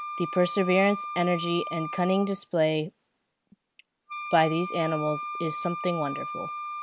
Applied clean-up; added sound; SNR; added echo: none; Wind instrument, woodwind instrument; 8 dB; none.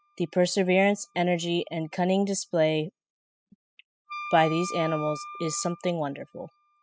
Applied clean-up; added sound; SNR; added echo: classical method spectral subtraction.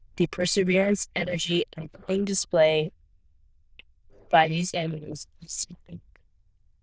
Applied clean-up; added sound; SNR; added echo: neural diffusion model UNIVERSE++.